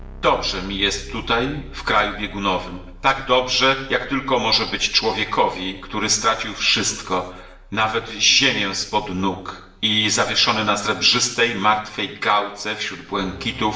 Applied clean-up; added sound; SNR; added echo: none; Keyboard (musical); 19 dB; reverberation time 0.8 s.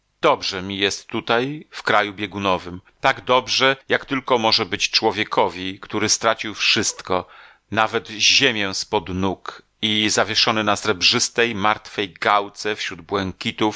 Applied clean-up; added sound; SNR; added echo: none; none; none; none.